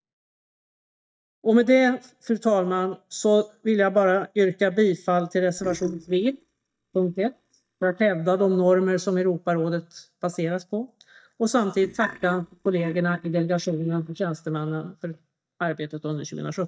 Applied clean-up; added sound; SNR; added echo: neural mask model DeepFilterNet 3.